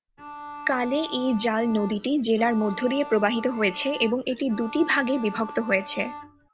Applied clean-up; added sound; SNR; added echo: none; Bowed string instrument; 15 dB; none.